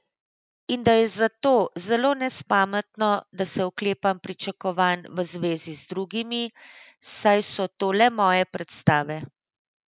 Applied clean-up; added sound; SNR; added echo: none; none; none; none.